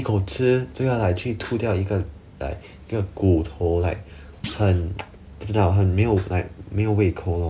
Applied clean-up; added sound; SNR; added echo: none; Thump, thud; 17 dB; none.